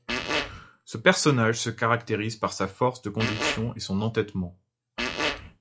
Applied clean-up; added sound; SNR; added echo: classical method log-MMSE.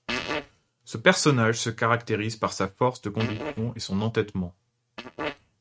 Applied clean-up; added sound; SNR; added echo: neural mask model RNNoise.